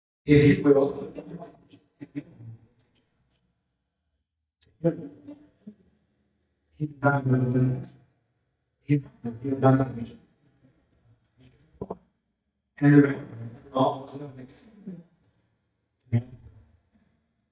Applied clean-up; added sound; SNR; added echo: neural mask model DeepFilterNet 3.